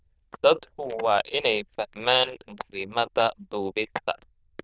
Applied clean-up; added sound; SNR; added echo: neural diffusion model UNIVERSE++.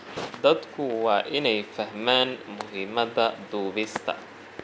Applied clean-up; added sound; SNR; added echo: none; none; none; none.